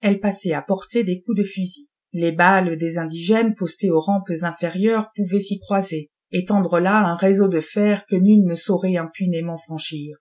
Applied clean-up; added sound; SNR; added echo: none; none; none; none.